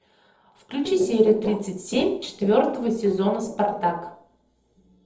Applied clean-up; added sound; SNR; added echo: neural separator model SepFormer DNS4.